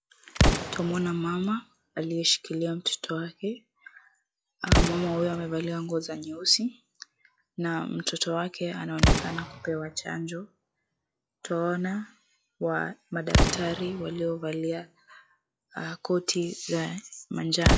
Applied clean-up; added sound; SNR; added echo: classical method log-MMSE.